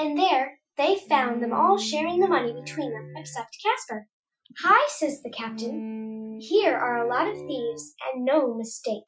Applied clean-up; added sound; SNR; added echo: classical method Wiener filter.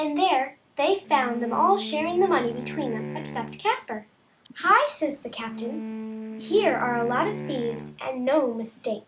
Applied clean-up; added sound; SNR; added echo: none; Wind instrument, woodwind instrument; 11 dB; none.